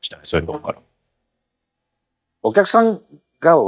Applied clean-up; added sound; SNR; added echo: neural mask model DeepFilterNet 3.